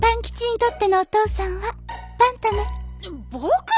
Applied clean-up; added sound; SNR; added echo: none; none; none; none.